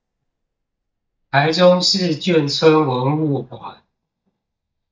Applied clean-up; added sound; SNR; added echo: neural mask model DeepFilterNet 3.